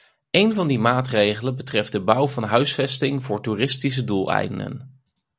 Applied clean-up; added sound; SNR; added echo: none; none; none; none.